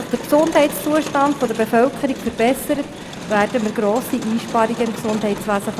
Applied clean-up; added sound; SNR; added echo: none; Crowd; 11 dB; none.